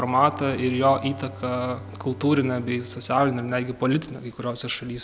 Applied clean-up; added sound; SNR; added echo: none; Bowed string instrument; 17 dB; none.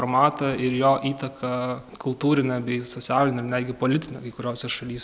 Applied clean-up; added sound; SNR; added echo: none; none; none; none.